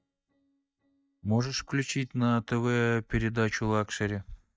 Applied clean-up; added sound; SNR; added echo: neural mask model DeepFilterNet 3.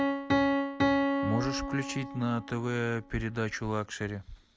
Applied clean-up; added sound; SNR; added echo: none; Piano; -2 dB; none.